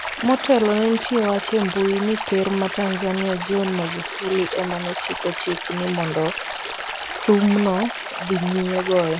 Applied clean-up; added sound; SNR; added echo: none; Stream; 7 dB; none.